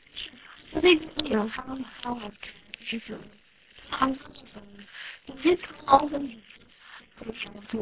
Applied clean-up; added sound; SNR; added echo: neural separator model SepFormer WHAM!.